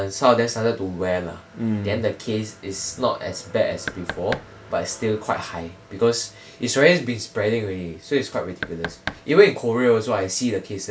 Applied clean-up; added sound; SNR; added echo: none; Knock; 12 dB; none.